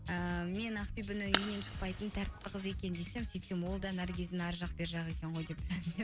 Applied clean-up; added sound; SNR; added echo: none; Fire; -1 dB; none.